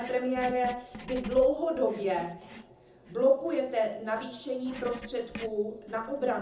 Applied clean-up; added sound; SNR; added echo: none; Writing; 16 dB; reverberation time 0.5 s.